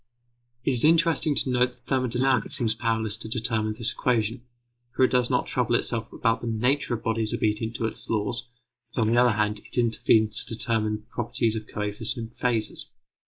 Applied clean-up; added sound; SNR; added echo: neural mask model Resemble Enhance denoiser.